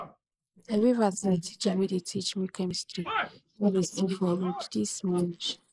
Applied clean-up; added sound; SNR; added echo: neural mask model Resemble Enhance denoiser.